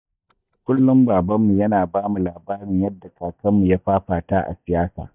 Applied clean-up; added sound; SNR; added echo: neural mask model DeepFilterNet 3.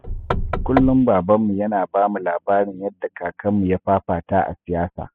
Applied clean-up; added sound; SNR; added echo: classical method spectral subtraction.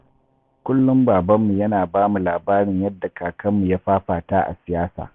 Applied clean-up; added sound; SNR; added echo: none; none; none; none.